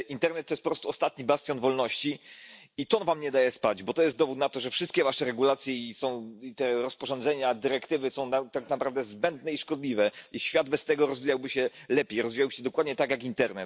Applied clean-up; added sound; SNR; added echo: none; none; none; none.